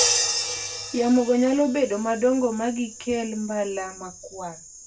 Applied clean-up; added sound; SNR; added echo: none; Crash cymbal; 6 dB; reverberation time 0.2 s.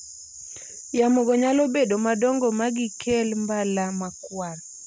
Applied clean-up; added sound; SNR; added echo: none; none; none; none.